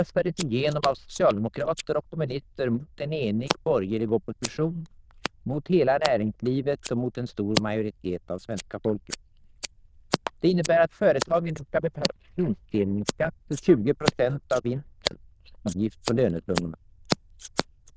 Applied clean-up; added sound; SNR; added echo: neural diffusion model UNIVERSE++.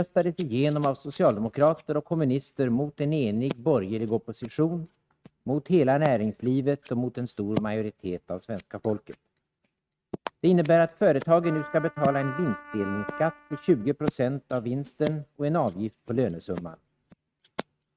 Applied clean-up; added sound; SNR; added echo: neural mask model RNNoise.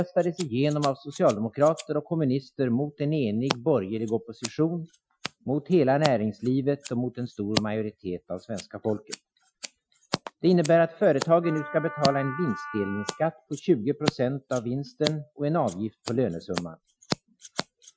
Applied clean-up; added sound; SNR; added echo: classical method Wiener filter.